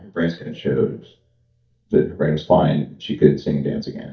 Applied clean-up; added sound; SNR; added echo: neural mask model DeepFilterNet 3.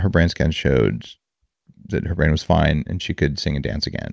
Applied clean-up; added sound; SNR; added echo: none; none; none; none.